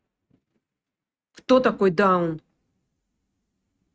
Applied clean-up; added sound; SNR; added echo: neural mask model RNNoise.